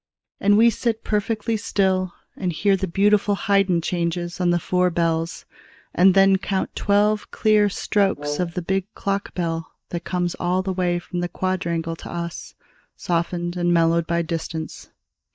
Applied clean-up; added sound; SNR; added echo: neural mask model DeepFilterNet 3.